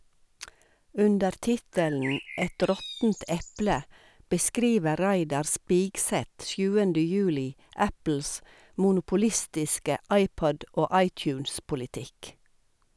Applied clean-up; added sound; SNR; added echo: none; Bird; 13 dB; none.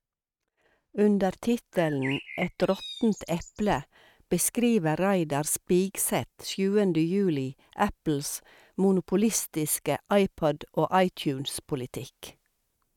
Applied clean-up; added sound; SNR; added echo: neural mask model RNNoise.